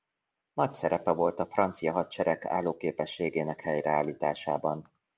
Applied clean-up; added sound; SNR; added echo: none; none; none; none.